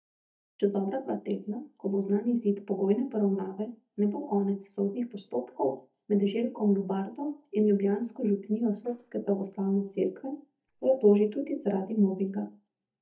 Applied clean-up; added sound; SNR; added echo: neural mask model DeepFilterNet 3.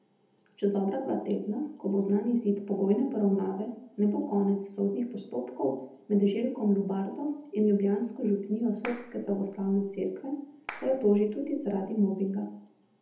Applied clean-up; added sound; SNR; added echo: none; Clapping; 18 dB; reverberation time 0.7 s.